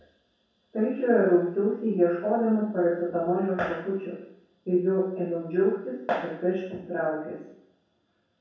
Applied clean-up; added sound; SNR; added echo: none; none; none; reverberation time 0.7 s.